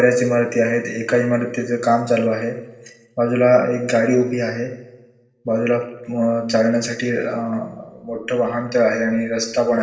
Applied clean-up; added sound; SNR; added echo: none; none; none; reverberation time 0.9 s.